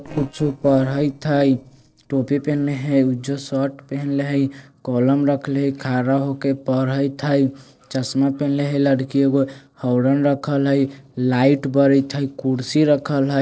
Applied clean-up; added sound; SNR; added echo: neural separator model SepFormer DNS4.